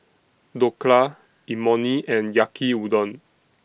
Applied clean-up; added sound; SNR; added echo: none; none; none; none.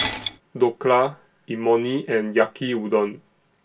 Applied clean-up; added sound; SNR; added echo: none; Shatter; 8 dB; reverberation time 0.2 s.